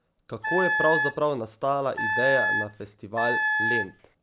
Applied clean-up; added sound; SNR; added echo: none; Wind instrument, woodwind instrument; -2 dB; none.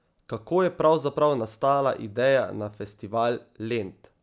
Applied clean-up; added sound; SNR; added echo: none; none; none; none.